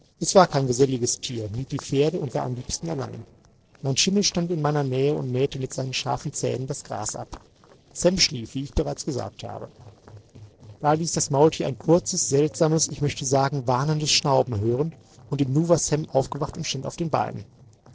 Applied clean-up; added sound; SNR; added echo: neural separator model SepFormer DNS4.